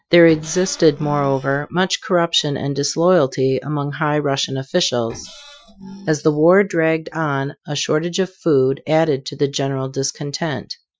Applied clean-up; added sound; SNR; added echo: classical method Wiener filter.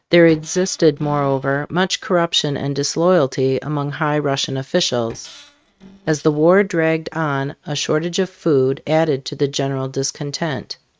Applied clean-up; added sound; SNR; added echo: neural mask model RNNoise.